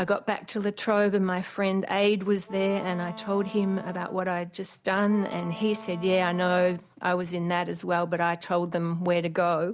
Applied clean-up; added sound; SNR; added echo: none; Wind instrument, woodwind instrument; 17 dB; none.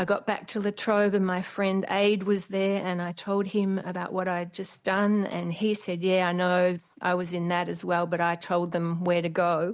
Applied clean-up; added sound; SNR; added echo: neural mask model Resemble Enhance denoiser.